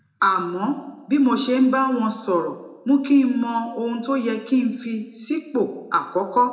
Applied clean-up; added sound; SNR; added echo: none; none; none; reverberation time 0.6 s.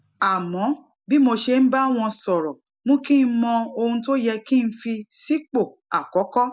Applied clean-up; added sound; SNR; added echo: none; none; none; none.